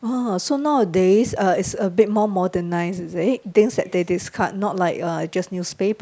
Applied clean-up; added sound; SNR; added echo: none; none; none; none.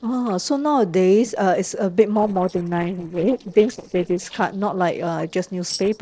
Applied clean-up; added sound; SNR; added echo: neural separator model SepFormer DNS4.